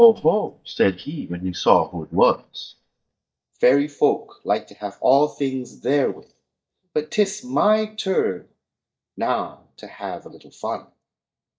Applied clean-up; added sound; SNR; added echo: neural mask model DeepFilterNet 3.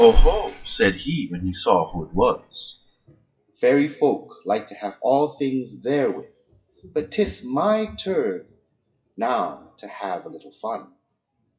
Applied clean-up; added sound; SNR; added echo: classical method WPE with log-MMSE.